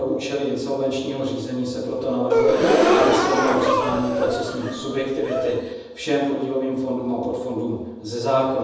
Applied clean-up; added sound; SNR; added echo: none; Gasp; -3 dB; reverberation time 1.1 s.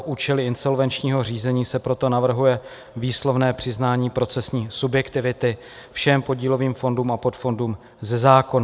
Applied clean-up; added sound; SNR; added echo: none; none; none; none.